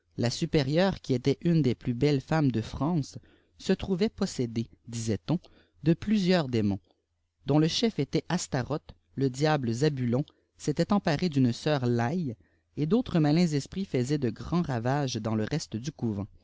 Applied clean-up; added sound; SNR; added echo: none; none; none; none.